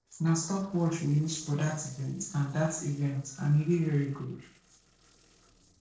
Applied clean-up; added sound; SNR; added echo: neural separator model SepFormer DNS4.